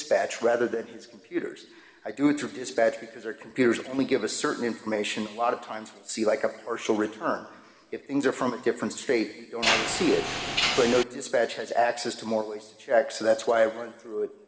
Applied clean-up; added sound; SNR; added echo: none; Mechanisms; 4 dB; reverberation time 1.5 s.